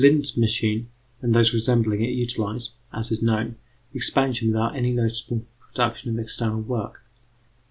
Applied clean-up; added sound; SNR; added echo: none; none; none; none.